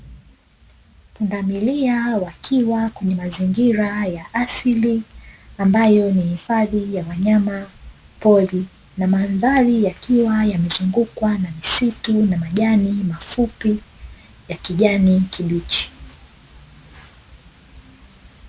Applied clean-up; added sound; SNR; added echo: none; none; none; none.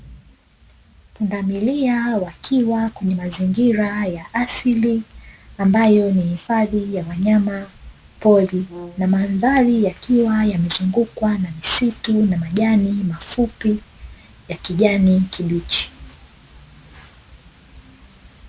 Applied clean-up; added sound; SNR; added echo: none; Brass instrument; 19 dB; none.